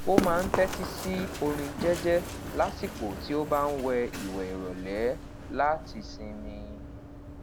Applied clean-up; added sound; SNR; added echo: none; Run; 5 dB; none.